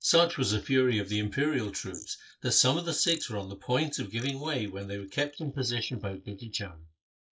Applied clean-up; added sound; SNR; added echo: neural mask model Resemble Enhance denoiser.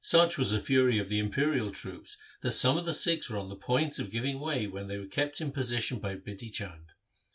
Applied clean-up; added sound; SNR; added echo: none; none; none; none.